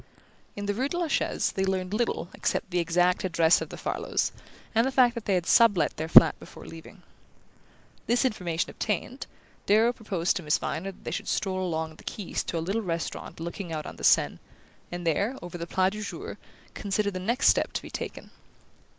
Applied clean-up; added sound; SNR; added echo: neural mask model Resemble Enhance denoiser.